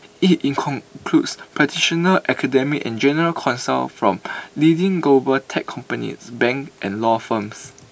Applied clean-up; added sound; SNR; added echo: none; none; none; none.